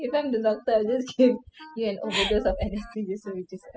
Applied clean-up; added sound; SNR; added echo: classical method spectral subtraction.